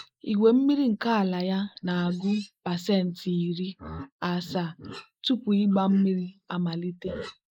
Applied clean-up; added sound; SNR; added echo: neural mask model Resemble Enhance denoiser.